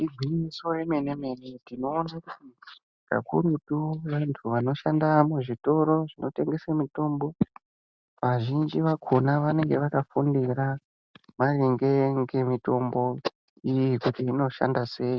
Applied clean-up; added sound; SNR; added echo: none; none; none; none.